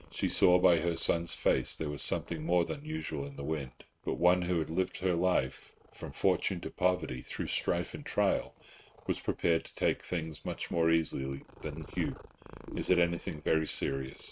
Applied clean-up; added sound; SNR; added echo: neural mask model RNNoise.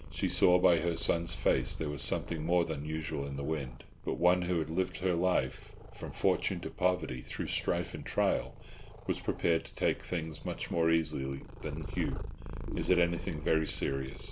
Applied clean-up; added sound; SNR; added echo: none; Purr; 11 dB; none.